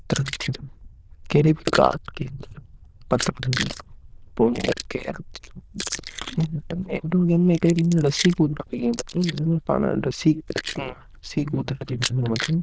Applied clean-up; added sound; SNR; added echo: neural diffusion model UNIVERSE++.